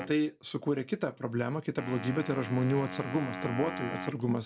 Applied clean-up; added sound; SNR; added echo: none; Wind instrument, woodwind instrument; 10 dB; none.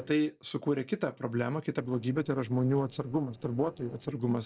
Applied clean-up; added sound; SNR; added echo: neural separator model SepFormer DNS4.